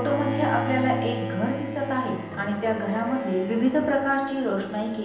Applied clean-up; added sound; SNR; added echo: none; Bowed string instrument; 7 dB; reverberation time 0.9 s.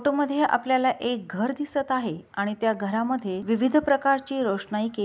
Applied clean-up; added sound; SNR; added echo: none; none; none; none.